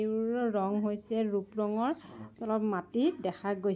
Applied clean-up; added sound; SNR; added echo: none; none; none; none.